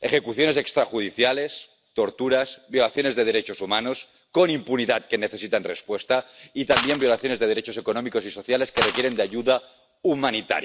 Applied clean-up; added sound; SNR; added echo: none; Coin (dropping); -1 dB; none.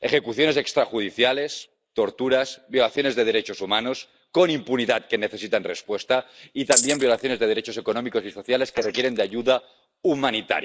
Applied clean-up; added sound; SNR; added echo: neural mask model Resemble Enhance denoiser.